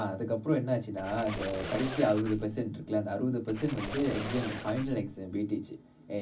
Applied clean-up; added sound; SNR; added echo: none; Squeak; 10 dB; reverberation time 0.4 s.